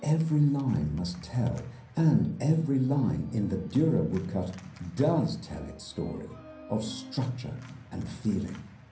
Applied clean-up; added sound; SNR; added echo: none; Organ; 19 dB; reverberation time 0.6 s.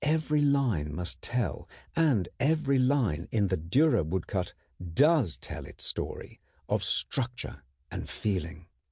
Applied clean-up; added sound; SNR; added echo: none; none; none; none.